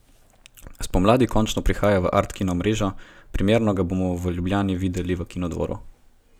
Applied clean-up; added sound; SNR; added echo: none; none; none; none.